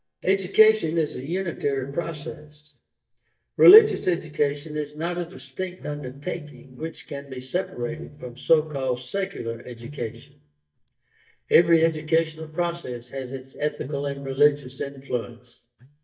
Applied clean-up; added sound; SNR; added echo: neural mask model DeepFilterNet 3.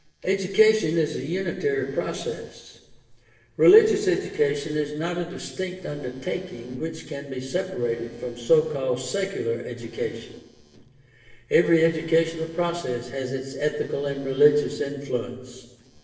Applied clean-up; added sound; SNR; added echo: neural separator model SepFormer DNS4.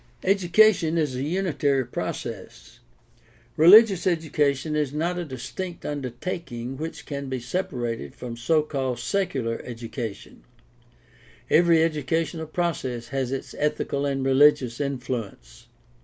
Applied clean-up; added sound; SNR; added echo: none; none; none; none.